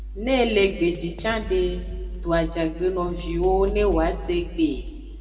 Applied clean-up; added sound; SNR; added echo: none; Drum kit; 17 dB; reverberation time 1.7 s.